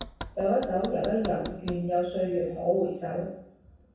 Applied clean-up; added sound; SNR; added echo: none; Knock; 15 dB; reverberation time 0.7 s.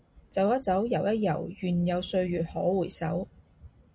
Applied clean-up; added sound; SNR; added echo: none; none; none; none.